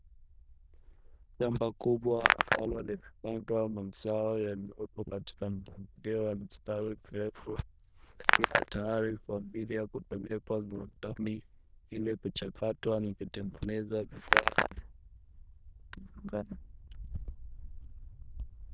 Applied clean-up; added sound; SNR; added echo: neural diffusion model UNIVERSE++.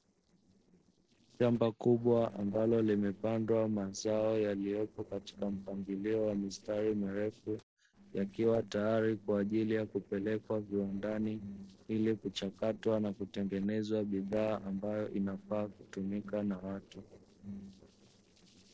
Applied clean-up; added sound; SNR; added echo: neural separator model SepFormer DNS4.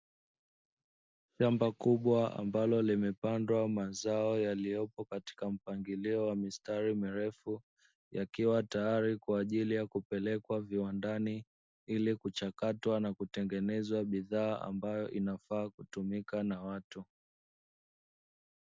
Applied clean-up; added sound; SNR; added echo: none; none; none; none.